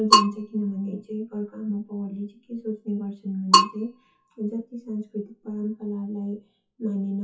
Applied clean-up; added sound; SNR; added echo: classical method WPE with log-MMSE.